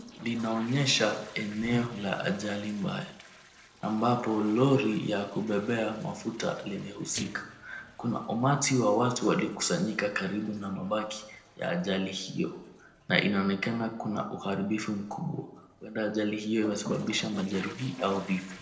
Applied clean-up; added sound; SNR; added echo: neural separator model SepFormer DNS4.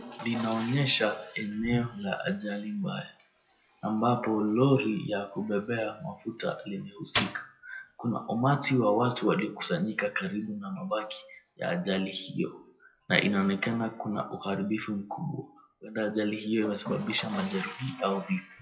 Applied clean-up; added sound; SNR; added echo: classical method WPE with log-MMSE.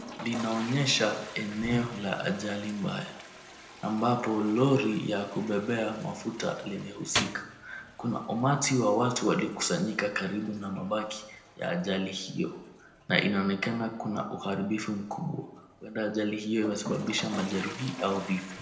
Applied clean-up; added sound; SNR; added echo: none; Toilet flush; 13 dB; reverberation time 0.8 s.